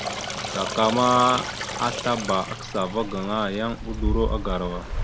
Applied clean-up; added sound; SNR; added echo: none; Stream; 5 dB; none.